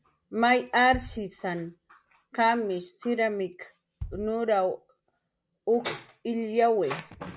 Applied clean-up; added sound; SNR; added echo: none; Bass drum; 18 dB; none.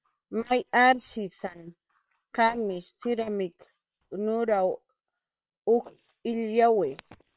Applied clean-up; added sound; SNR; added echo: neural separator model SepFormer WHAM!.